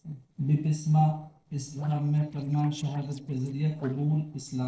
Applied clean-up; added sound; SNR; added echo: neural separator model SepFormer DNS4.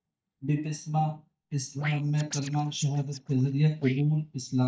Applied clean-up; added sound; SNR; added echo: neural mask model DeepFilterNet 3.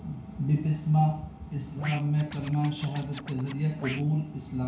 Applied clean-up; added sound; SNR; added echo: none; Scratching (performance technique); 13 dB; reverberation time 0.6 s.